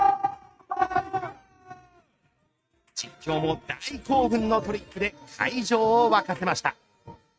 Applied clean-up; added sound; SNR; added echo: neural mask model RNNoise.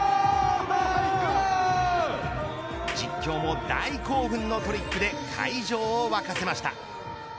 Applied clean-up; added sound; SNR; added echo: none; Clapping; 16 dB; none.